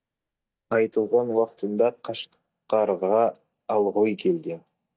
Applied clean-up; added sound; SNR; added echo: neural mask model DeepFilterNet 3.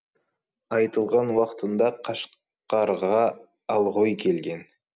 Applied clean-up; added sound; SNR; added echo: none; none; none; none.